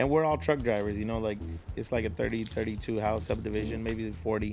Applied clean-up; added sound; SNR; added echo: none; Crack; 20 dB; none.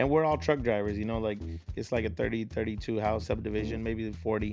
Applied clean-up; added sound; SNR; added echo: none; none; none; none.